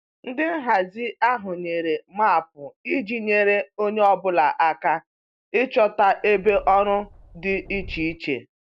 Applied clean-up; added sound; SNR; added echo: none; Subway, metro, underground; 18 dB; none.